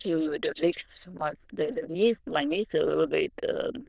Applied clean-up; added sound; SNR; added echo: neural diffusion model UNIVERSE++.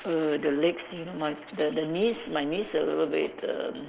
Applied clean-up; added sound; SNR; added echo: neural mask model Resemble Enhance denoiser.